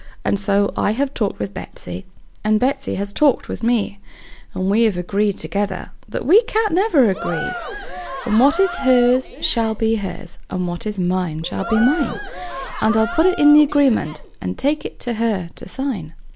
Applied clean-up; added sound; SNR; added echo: none; Cheering; 10 dB; none.